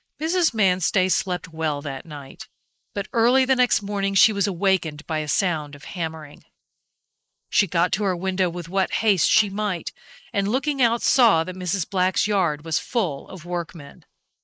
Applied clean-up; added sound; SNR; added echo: neural mask model Resemble Enhance denoiser.